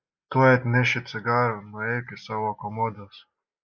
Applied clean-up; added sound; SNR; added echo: neural mask model Resemble Enhance denoiser.